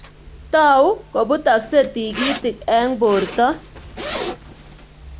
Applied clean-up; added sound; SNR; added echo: none; Zipper (clothing); 12 dB; none.